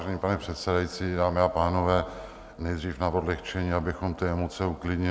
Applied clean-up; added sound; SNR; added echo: none; none; none; none.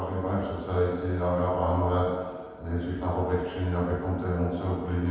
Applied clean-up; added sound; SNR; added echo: none; none; none; reverberation time 1.2 s.